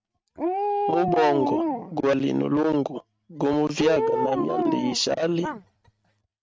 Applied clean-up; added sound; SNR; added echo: neural mask model RNNoise.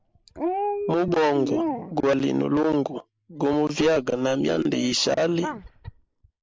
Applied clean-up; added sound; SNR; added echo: neural mask model Resemble Enhance denoiser.